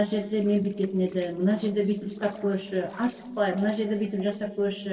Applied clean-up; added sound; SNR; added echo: neural separator model SepFormer DNS4.